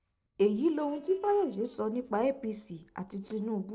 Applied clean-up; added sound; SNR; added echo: neural separator model SepFormer DNS4.